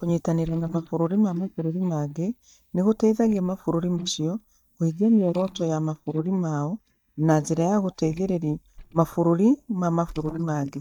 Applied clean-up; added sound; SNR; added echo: neural mask model DeepFilterNet 3.